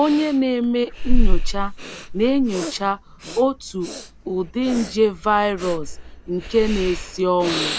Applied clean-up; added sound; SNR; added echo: none; Breathing; 1 dB; none.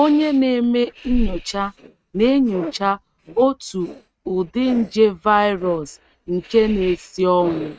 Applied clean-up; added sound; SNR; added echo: neural mask model RNNoise.